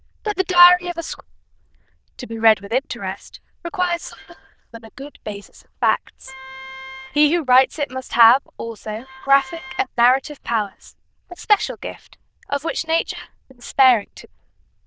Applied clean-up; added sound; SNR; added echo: neural diffusion model UNIVERSE++.